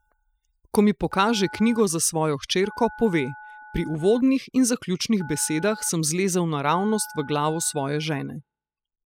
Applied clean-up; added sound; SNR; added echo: classical method spectral subtraction.